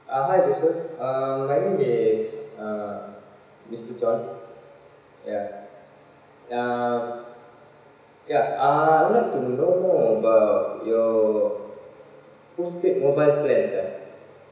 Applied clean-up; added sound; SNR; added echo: none; none; none; reverberation time 1.0 s.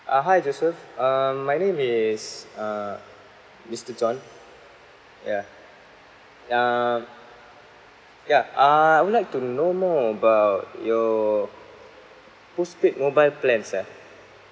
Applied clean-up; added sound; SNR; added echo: none; none; none; none.